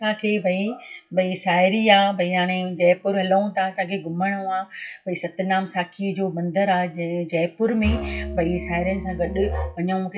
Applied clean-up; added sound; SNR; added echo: classical method WPE with log-MMSE.